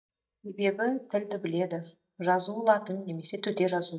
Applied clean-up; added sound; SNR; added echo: neural mask model DeepFilterNet 3.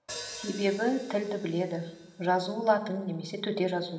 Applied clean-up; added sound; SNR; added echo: none; Hi-hat; 16 dB; reverberation time 1.9 s.